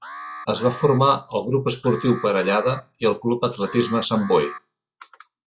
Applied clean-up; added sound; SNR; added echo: classical method log-MMSE.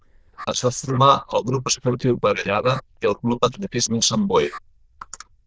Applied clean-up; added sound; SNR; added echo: neural diffusion model UNIVERSE++.